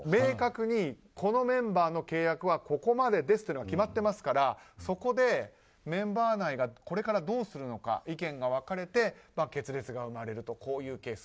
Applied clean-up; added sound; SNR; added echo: none; none; none; none.